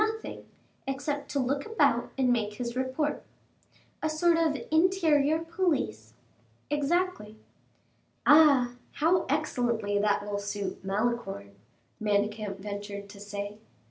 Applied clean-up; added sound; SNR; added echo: none; none; none; none.